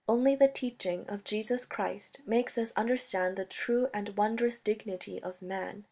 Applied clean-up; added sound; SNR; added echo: none; none; none; none.